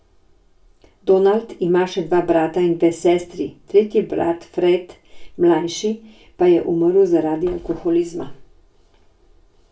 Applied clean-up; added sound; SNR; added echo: none; none; none; reverberation time 0.2 s.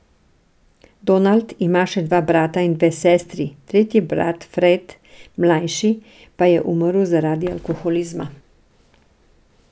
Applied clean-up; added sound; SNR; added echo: none; none; none; none.